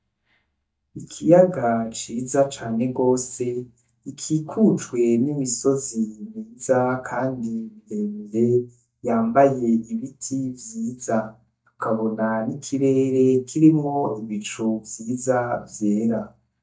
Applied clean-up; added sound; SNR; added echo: neural mask model DeepFilterNet 3.